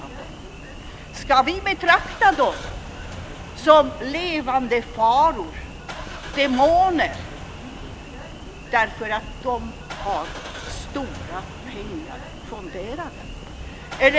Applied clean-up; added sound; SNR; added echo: none; Engine starting / Car; 12 dB; none.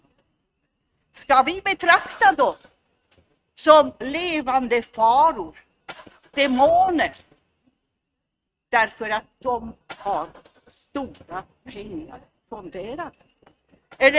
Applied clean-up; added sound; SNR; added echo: neural mask model RNNoise.